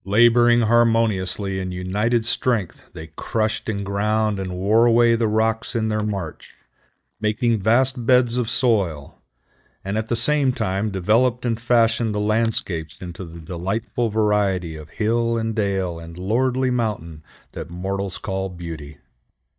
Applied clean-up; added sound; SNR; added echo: neural mask model DeepFilterNet 3.